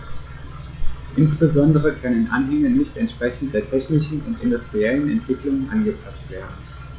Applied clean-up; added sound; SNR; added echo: classical method log-MMSE.